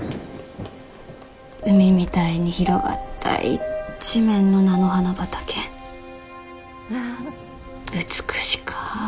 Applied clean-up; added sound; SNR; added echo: none; Thunder / Rain; 18 dB; none.